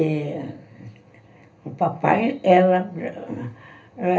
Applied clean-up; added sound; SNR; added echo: none; none; none; reverberation time 0.3 s.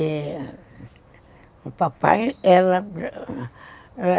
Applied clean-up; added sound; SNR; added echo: none; none; none; none.